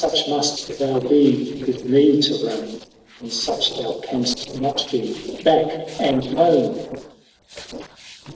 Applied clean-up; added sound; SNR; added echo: neural separator model SepFormer DNS4.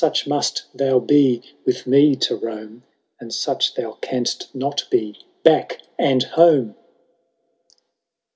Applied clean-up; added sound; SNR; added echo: none; none; none; none.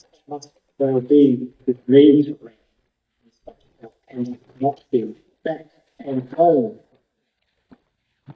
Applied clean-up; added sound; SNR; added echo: neural mask model DeepFilterNet 3.